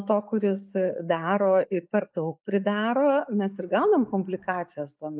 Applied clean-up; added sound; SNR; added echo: neural mask model Resemble Enhance denoiser.